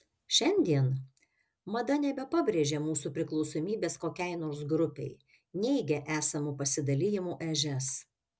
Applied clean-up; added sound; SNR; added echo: none; none; none; none.